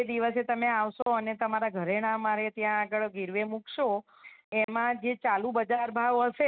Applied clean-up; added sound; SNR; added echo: none; none; none; none.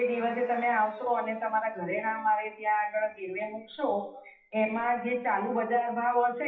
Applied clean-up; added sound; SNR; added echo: classical method WPE with log-MMSE.